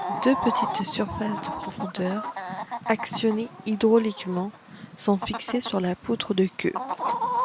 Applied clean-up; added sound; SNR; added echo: none; Chicken, rooster; 5 dB; none.